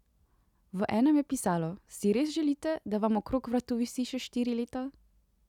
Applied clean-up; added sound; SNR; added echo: none; none; none; none.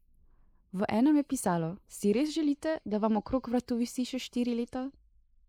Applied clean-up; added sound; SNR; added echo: neural mask model Resemble Enhance denoiser.